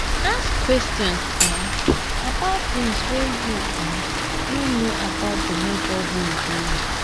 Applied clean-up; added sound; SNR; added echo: none; Thump, thud + Rain; -4 dB; none.